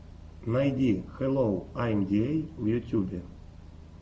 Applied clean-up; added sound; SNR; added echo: none; none; none; none.